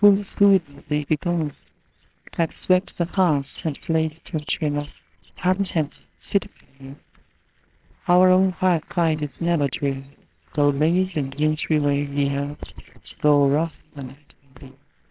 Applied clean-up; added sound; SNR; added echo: neural separator model SepFormer WHAMR!.